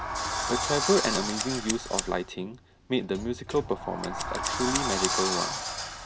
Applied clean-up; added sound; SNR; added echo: none; Sliding door + Scissors; 1 dB; none.